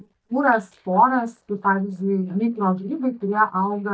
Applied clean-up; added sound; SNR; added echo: neural mask model DeepFilterNet 3.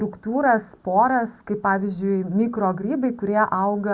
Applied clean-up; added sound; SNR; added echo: none; none; none; none.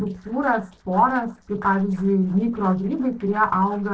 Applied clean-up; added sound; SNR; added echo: neural separator model SepFormer DNS4.